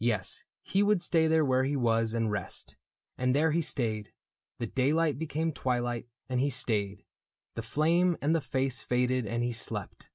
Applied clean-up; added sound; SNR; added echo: none; none; none; none.